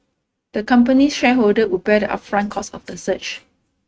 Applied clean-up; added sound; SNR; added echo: neural mask model RNNoise.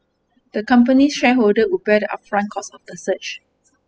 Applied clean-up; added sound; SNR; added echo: classical method spectral subtraction.